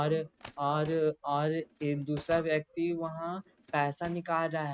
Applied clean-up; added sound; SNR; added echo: neural mask model RNNoise.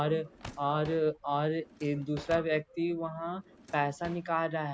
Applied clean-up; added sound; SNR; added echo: none; Drawer open or close + Car; 19 dB; none.